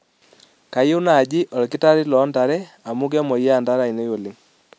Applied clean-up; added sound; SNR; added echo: none; none; none; none.